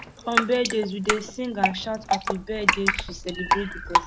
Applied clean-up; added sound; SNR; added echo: none; Drip; -2 dB; none.